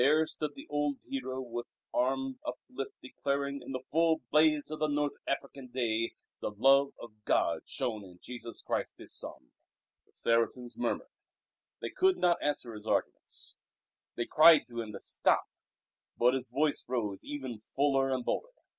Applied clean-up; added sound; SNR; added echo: none; none; none; none.